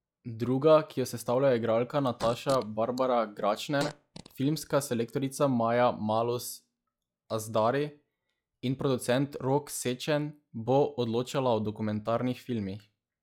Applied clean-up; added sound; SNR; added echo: classical method log-MMSE.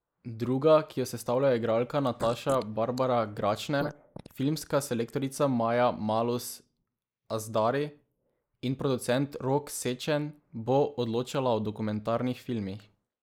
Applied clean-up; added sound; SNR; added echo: neural mask model Resemble Enhance denoiser.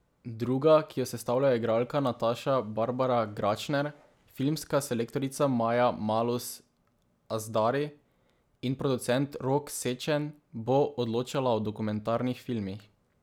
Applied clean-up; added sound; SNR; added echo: none; none; none; none.